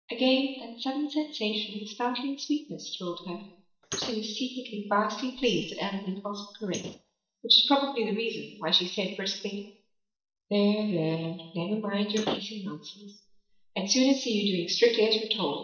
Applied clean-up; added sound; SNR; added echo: neural mask model DeepFilterNet 3.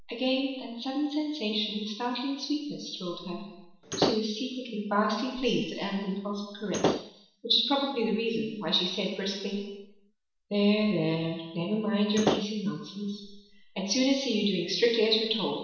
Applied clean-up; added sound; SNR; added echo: none; Slam / Wood; -1 dB; reverberation time 0.9 s.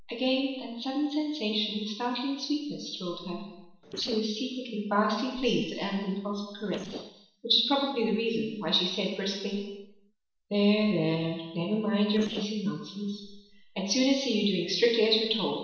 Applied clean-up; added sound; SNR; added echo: neural separator model SepFormer DNS4.